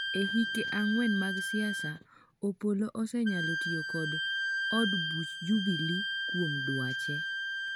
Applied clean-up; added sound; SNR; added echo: none; Wind instrument, woodwind instrument; 2 dB; none.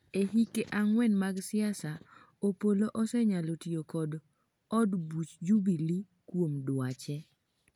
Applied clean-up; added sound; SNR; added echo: none; none; none; none.